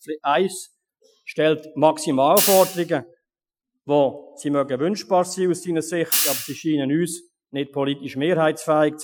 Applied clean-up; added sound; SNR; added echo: classical method Wiener filter.